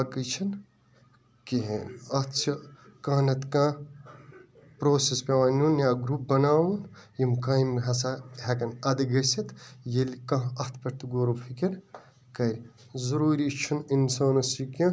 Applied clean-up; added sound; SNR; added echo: none; none; none; none.